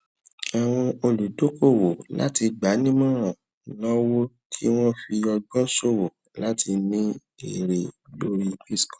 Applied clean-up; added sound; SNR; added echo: none; none; none; none.